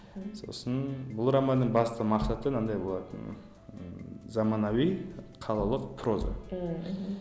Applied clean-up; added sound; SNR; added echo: none; none; none; none.